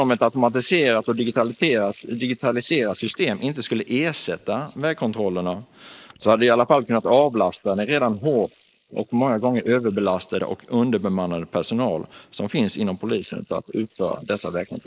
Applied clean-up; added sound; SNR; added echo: neural mask model Resemble Enhance denoiser.